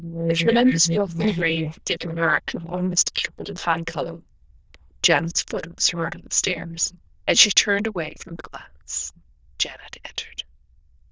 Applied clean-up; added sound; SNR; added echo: neural diffusion model UNIVERSE++.